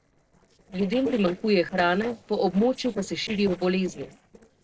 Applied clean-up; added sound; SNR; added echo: neural separator model SepFormer DNS4.